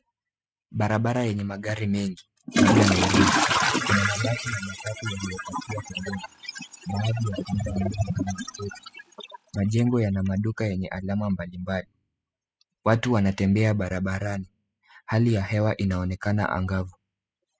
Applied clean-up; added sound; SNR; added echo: classical method spectral subtraction.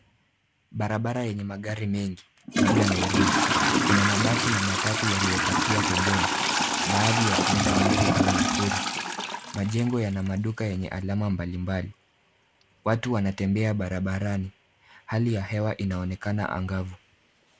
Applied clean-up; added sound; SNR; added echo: none; Trickle, dribble / Toilet flush; 0 dB; none.